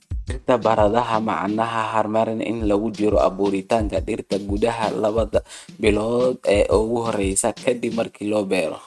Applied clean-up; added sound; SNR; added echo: neural mask model RNNoise.